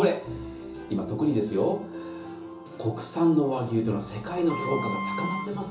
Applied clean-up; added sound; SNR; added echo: none; Wind instrument, woodwind instrument; 6 dB; reverberation time 0.8 s.